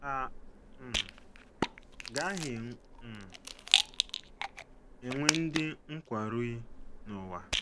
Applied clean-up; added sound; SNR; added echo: none; Rattle; -2 dB; none.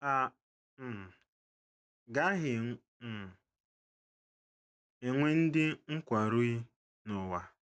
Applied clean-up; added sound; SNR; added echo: none; none; none; none.